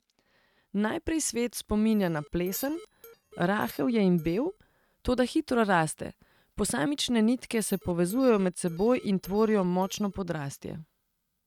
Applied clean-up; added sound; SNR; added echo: neural mask model RNNoise.